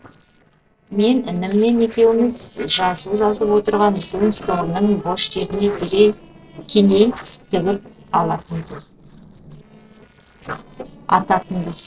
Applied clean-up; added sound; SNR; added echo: neural separator model SepFormer DNS4.